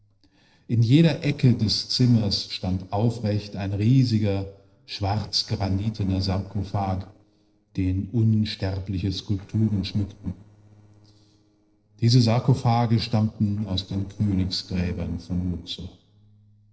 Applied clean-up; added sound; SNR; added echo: neural separator model SepFormer DNS4.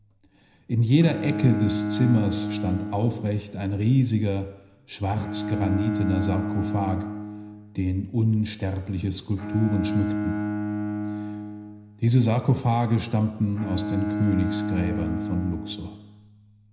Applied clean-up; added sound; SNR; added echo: none; Bowed string instrument; 6 dB; reverberation time 0.9 s.